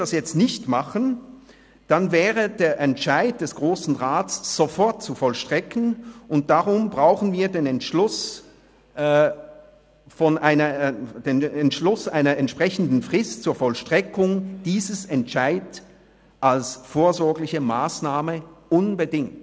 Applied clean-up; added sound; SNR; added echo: none; none; none; none.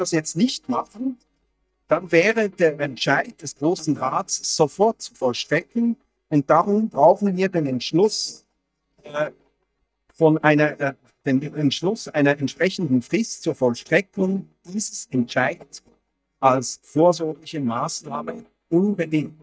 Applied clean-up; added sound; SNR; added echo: neural mask model DeepFilterNet 3.